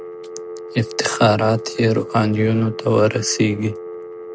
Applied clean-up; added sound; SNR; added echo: none; Telephone; 13 dB; none.